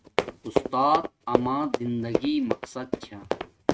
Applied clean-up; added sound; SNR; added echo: neural mask model RNNoise.